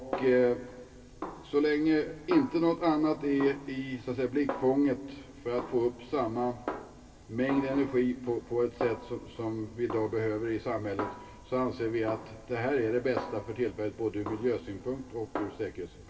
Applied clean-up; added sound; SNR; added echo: none; Snare drum; 13 dB; reverberation time 2.6 s.